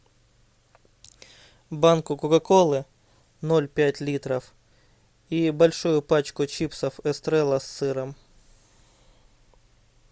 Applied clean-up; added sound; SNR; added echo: none; none; none; none.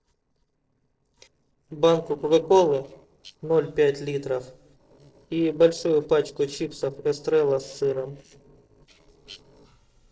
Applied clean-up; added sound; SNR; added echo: neural separator model SepFormer DNS4.